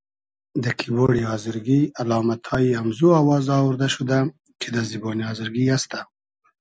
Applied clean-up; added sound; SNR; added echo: none; none; none; none.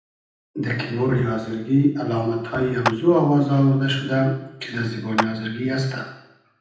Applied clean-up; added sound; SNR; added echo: none; Clapping; 9 dB; reverberation time 0.8 s.